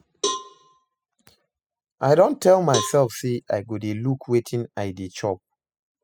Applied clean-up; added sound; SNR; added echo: classical method spectral subtraction.